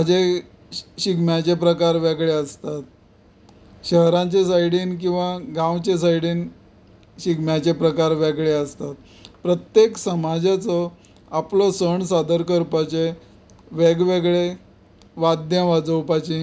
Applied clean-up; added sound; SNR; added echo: none; none; none; none.